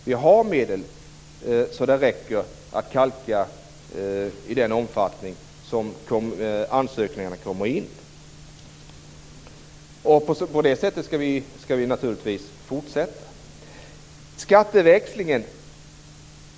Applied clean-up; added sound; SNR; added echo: none; none; none; none.